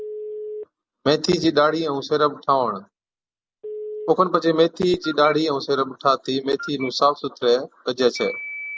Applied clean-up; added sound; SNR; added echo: none; Telephone; 15 dB; none.